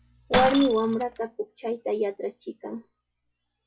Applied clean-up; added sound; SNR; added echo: classical method log-MMSE.